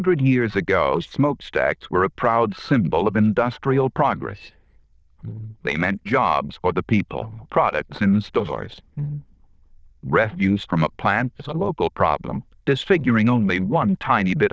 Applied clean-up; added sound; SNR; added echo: neural diffusion model UNIVERSE++.